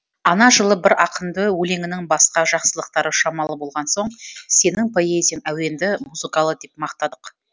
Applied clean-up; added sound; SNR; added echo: none; none; none; none.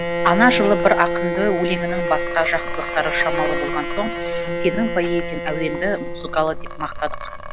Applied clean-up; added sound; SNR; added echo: none; Liquid + Bowed string instrument; 3 dB; none.